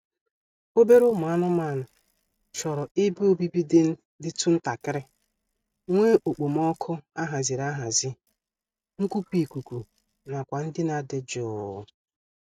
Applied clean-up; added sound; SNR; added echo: neural mask model RNNoise.